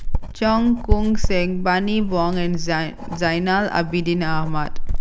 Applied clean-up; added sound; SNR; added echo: none; Writing; 1 dB; none.